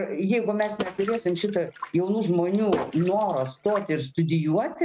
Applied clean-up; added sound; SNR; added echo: neural mask model RNNoise.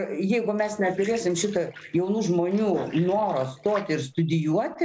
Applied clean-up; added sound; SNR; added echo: neural mask model Resemble Enhance denoiser.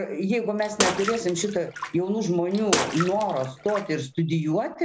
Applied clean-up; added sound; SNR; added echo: none; Bathtub (filling or washing) / Water / Splash, splatter; 5 dB; none.